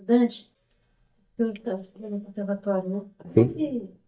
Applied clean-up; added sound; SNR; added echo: neural mask model DeepFilterNet 3.